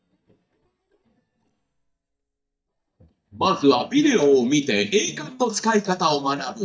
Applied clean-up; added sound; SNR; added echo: neural mask model DeepFilterNet 3.